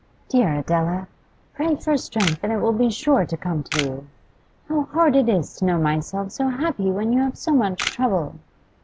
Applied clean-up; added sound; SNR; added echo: none; Camera; 11 dB; none.